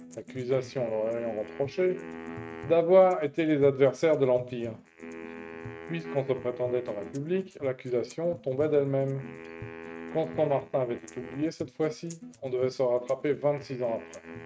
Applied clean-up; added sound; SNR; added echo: neural mask model RNNoise.